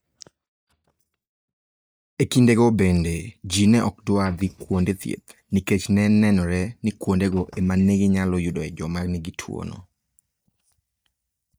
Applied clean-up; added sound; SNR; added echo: neural mask model DeepFilterNet 3.